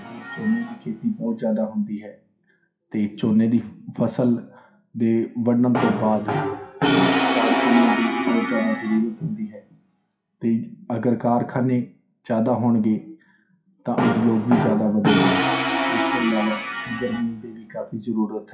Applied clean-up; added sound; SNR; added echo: classical method WPE with log-MMSE.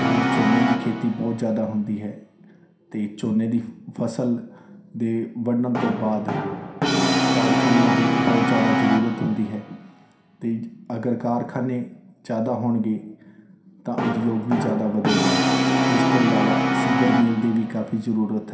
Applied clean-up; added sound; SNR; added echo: none; Brass instrument; 0 dB; reverberation time 0.5 s.